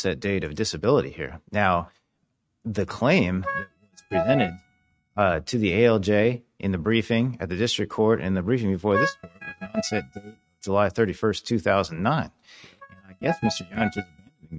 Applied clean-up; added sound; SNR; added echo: neural mask model RNNoise.